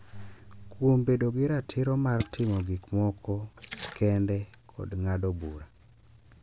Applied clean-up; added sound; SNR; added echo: none; Splash, splatter; 19 dB; none.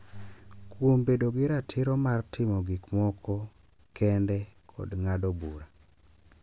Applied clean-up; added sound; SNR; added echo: none; none; none; none.